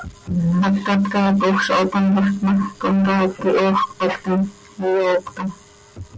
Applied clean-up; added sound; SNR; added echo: none; none; none; none.